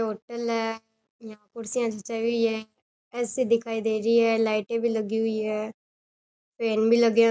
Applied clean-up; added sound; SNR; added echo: none; none; none; none.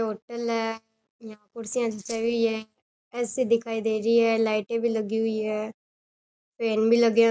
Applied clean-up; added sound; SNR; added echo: none; Rattle (instrument); 18 dB; none.